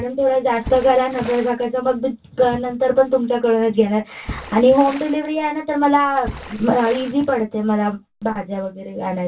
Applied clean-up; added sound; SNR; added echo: none; Water / Splash, splatter; 17 dB; reverberation time 0.1 s.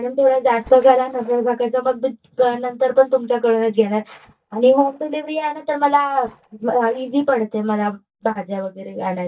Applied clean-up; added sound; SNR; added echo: neural mask model DeepFilterNet 3.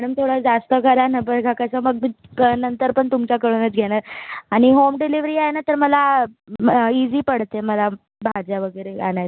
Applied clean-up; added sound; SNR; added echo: none; none; none; none.